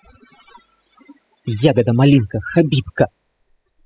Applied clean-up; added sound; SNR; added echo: classical method spectral subtraction.